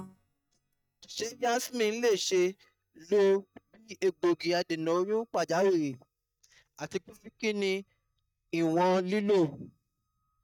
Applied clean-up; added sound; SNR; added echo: neural mask model DeepFilterNet 3.